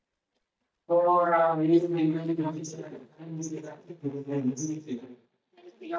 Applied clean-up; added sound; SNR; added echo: neural mask model DeepFilterNet 3.